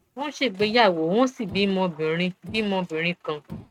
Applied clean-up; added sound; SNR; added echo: neural mask model RNNoise.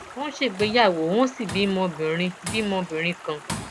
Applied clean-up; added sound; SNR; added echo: none; Tools + Stream; 13 dB; none.